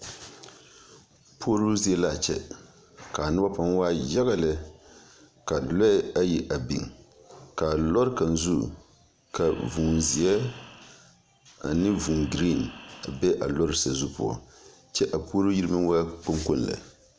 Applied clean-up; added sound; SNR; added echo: none; Breathing; 19 dB; none.